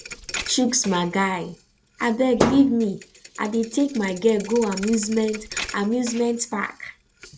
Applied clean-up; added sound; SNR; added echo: none; Thump, thud; 10 dB; none.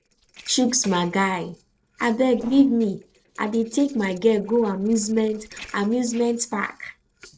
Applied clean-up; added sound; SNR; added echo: neural separator model SepFormer DNS4.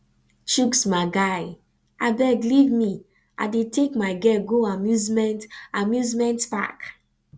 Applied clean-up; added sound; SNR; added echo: none; none; none; none.